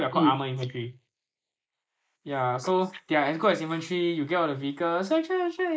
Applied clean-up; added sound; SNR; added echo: neural mask model Resemble Enhance denoiser.